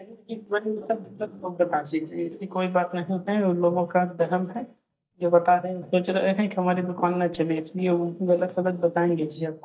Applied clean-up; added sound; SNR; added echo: neural mask model DeepFilterNet 3.